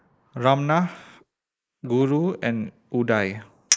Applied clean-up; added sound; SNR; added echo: neural mask model Resemble Enhance denoiser.